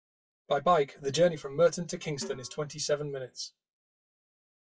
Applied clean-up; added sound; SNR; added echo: classical method WPE with log-MMSE.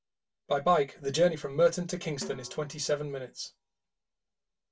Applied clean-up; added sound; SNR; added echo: none; Snare drum; 19 dB; reverberation time 0.1 s.